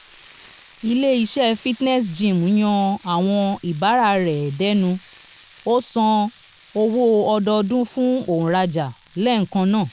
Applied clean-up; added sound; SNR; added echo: none; Frying (food); 18 dB; none.